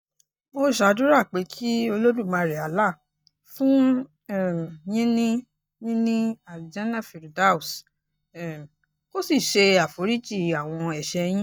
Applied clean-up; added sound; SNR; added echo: neural mask model DeepFilterNet 3.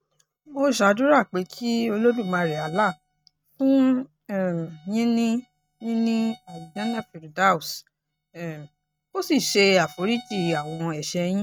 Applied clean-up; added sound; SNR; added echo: neural mask model RNNoise.